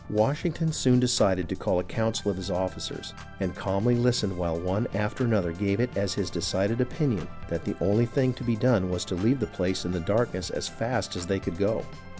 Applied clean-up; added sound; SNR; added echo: none; Walk, footsteps + Organ; 14 dB; none.